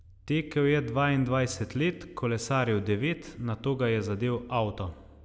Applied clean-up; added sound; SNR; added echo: none; none; none; none.